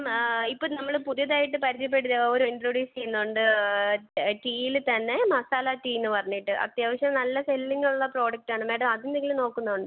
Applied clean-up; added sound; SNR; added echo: none; none; none; none.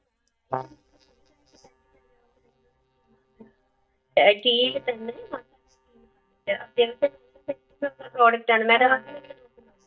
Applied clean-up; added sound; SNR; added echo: neural mask model DeepFilterNet 3.